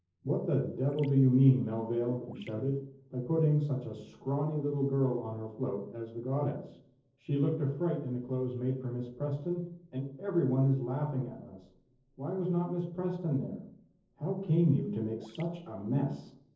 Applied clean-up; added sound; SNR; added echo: neural separator model SepFormer DNS4.